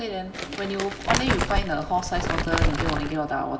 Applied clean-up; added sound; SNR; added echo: none; Crumpling, crinkling; -1 dB; reverberation time 1.8 s.